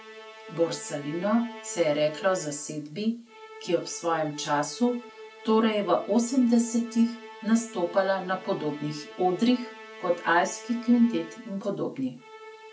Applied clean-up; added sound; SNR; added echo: none; Musical instrument; 18 dB; none.